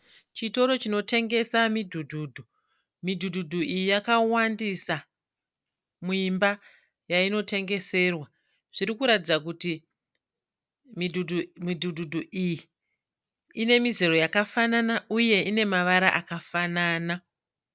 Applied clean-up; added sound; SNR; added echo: none; none; none; none.